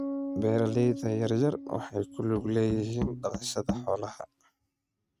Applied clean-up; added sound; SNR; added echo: neural mask model RNNoise.